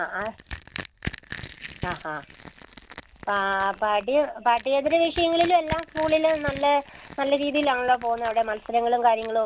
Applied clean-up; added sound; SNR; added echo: none; Crushing; 16 dB; none.